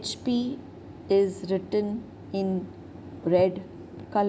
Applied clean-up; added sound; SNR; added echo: none; none; none; none.